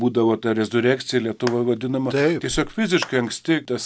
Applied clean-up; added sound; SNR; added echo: none; Clapping; 19 dB; none.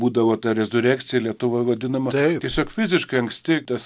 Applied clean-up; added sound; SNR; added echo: none; none; none; none.